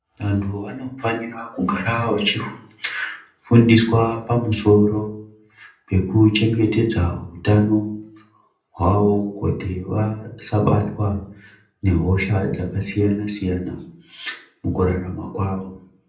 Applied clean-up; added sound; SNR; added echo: none; none; none; reverberation time 0.6 s.